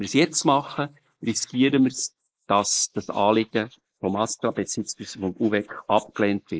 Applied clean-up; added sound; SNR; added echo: neural mask model Resemble Enhance denoiser.